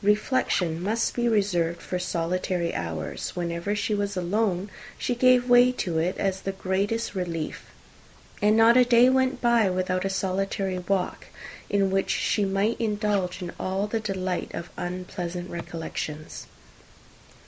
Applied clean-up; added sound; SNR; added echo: none; Zipper (clothing); 18 dB; none.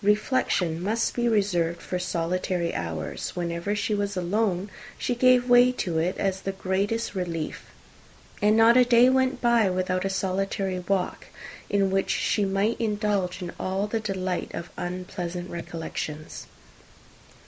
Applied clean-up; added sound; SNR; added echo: neural mask model Resemble Enhance denoiser.